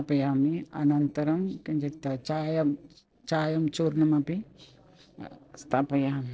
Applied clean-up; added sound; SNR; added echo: neural separator model SepFormer DNS4.